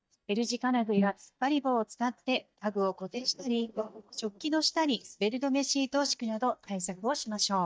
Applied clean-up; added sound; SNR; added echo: neural mask model DeepFilterNet 3.